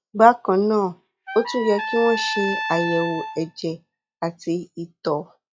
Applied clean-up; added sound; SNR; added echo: classical method log-MMSE.